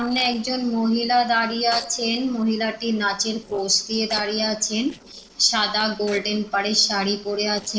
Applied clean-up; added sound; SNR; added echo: neural separator model SepFormer DNS4.